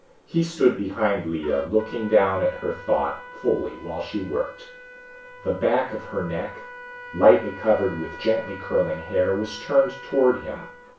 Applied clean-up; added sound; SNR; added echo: none; Trumpet; 17 dB; reverberation time 0.3 s.